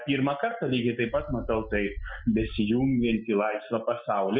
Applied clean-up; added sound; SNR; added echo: classical method Wiener filter.